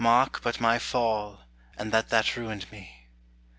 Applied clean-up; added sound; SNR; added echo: none; none; none; none.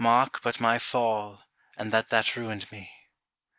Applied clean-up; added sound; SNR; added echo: neural mask model Resemble Enhance denoiser.